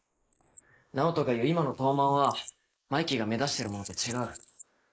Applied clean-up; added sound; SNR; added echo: neural mask model Resemble Enhance denoiser.